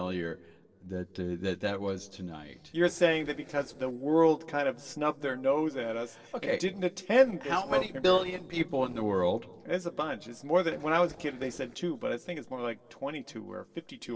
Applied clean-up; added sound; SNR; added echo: neural separator model SepFormer DNS4.